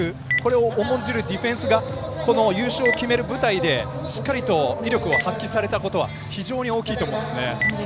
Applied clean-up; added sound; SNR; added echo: none; Telephone; 11 dB; none.